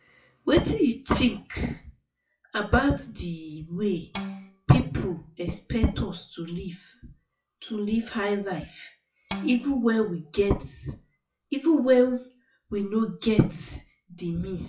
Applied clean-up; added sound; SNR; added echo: classical method WPE with log-MMSE.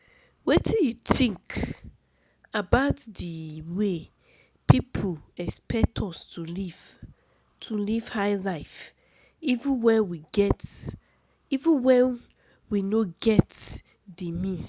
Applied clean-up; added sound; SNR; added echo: none; none; none; none.